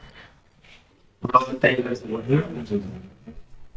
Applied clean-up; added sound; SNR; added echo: neural mask model DeepFilterNet 3.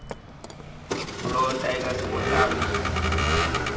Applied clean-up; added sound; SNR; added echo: none; Vehicle; -4 dB; reverberation time 1.9 s.